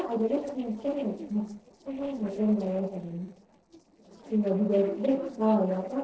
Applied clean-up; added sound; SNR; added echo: neural separator model SepFormer DNS4.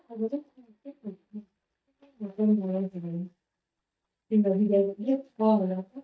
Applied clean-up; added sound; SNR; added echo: neural mask model DeepFilterNet 3.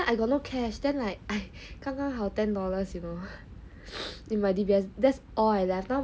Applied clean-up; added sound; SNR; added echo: none; none; none; none.